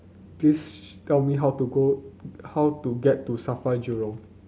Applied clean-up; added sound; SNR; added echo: none; none; none; none.